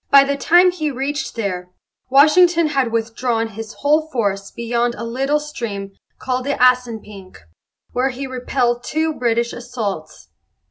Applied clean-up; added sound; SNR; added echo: none; none; none; none.